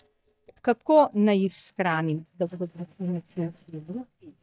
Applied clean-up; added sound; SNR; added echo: neural mask model DeepFilterNet 3.